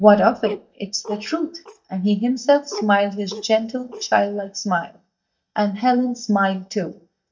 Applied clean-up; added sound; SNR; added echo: neural mask model DeepFilterNet 3.